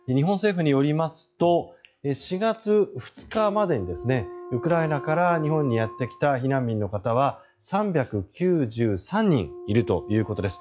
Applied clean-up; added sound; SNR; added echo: classical method log-MMSE.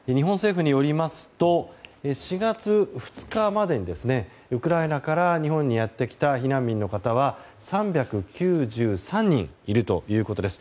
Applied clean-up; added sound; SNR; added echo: none; none; none; none.